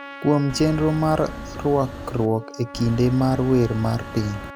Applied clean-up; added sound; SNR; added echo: none; Trumpet + Wind; 13 dB; none.